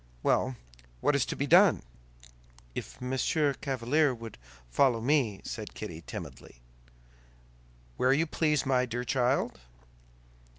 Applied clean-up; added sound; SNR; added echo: none; none; none; none.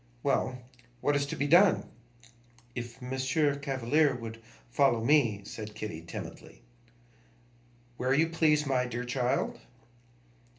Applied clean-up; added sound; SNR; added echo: none; none; none; reverberation time 0.3 s.